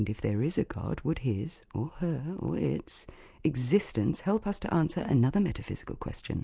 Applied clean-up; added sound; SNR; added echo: none; none; none; none.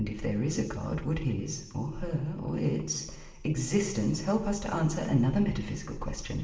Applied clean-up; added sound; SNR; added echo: none; none; none; reverberation time 1.0 s.